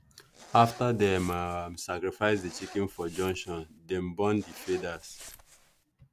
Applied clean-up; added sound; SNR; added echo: none; Zipper (clothing); 20 dB; none.